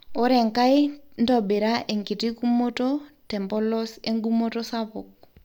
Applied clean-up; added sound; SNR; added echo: none; none; none; none.